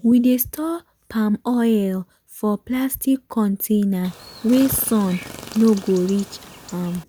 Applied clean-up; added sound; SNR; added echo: none; Chirp, tweet; 16 dB; none.